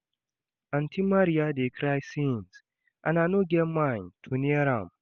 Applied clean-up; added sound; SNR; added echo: none; none; none; none.